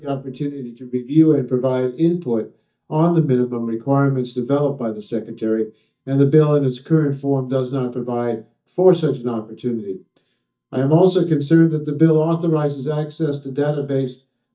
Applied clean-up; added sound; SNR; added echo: neural mask model DeepFilterNet 3.